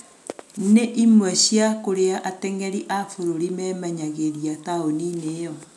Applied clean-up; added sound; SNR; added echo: none; none; none; none.